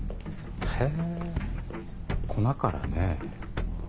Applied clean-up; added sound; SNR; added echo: none; none; none; none.